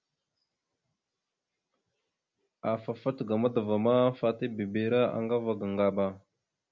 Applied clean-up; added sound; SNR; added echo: none; none; none; none.